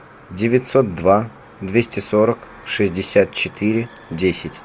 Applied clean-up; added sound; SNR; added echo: none; none; none; none.